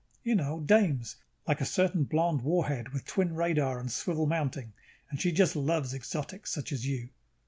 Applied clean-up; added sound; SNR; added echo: none; none; none; none.